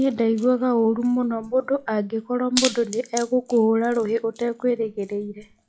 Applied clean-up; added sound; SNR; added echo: classical method log-MMSE.